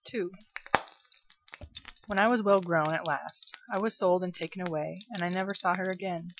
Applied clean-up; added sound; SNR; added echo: classical method Wiener filter.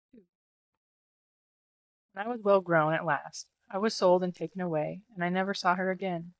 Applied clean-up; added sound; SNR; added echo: neural mask model DeepFilterNet 3.